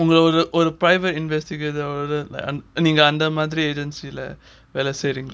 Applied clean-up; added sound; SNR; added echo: none; none; none; none.